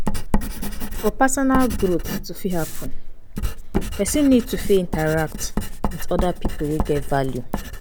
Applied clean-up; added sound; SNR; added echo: none; Writing; 0 dB; none.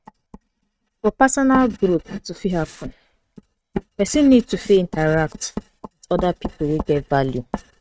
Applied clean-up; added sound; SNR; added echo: neural mask model RNNoise.